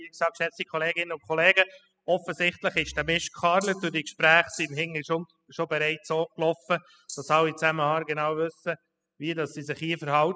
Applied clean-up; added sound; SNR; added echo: classical method spectral subtraction.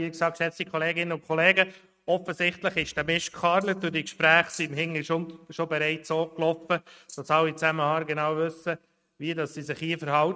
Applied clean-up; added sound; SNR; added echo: neural mask model RNNoise.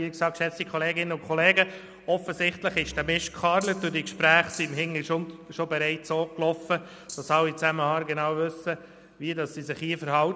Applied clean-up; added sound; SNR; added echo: none; Rattle (instrument); 17 dB; none.